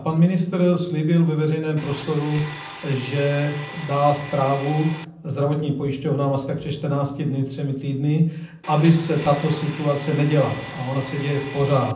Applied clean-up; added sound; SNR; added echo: none; Domestic sounds, home sounds; 14 dB; reverberation time 0.6 s.